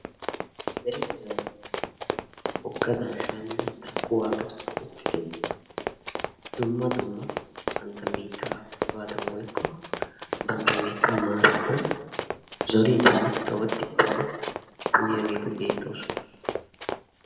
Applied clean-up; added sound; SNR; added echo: none; Run; 5 dB; reverberation time 1.1 s.